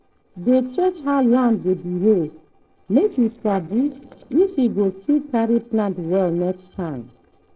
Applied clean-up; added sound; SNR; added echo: neural separator model SepFormer DNS4.